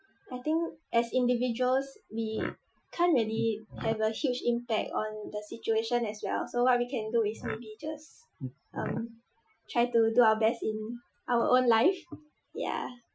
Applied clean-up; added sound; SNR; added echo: classical method Wiener filter.